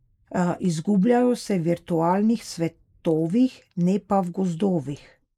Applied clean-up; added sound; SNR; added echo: neural mask model Resemble Enhance denoiser.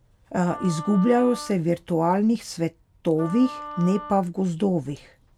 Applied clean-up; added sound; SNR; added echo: none; Wind instrument, woodwind instrument; 15 dB; none.